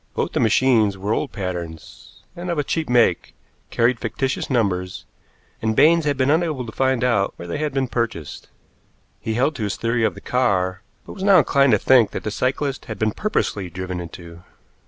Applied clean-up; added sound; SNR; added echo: none; none; none; none.